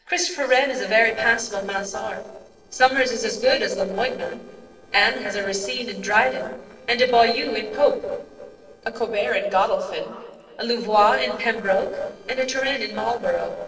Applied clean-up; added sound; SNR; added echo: neural separator model SepFormer DNS4.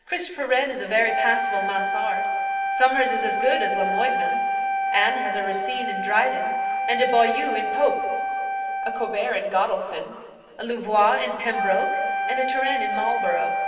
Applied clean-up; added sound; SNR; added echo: none; Wind instrument, woodwind instrument; 1 dB; reverberation time 2.7 s.